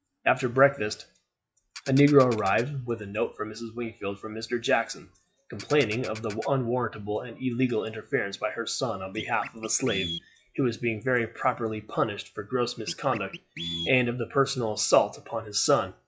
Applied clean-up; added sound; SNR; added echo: classical method log-MMSE.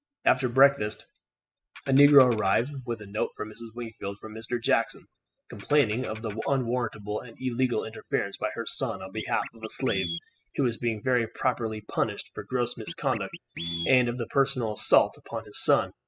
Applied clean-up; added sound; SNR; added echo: classical method spectral subtraction.